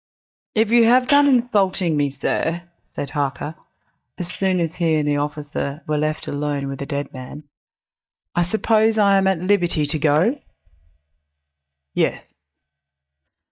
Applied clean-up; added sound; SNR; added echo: neural mask model DeepFilterNet 3.